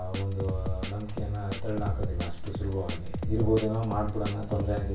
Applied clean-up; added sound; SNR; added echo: none; Drum kit; 6 dB; reverberation time 0.3 s.